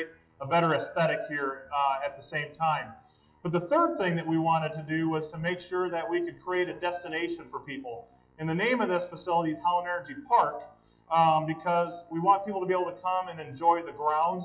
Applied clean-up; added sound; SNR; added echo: classical method WPE with log-MMSE.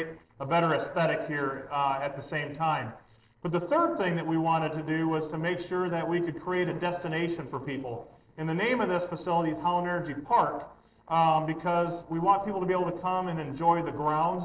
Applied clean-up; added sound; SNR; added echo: neural separator model SepFormer DNS4.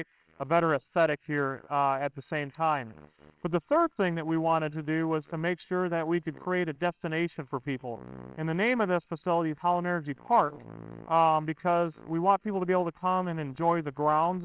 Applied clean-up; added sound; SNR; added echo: neural separator model SepFormer WHAMR!.